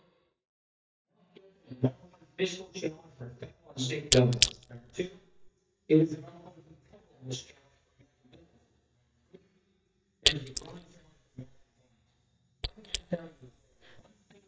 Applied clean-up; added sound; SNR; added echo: neural mask model DeepFilterNet 3.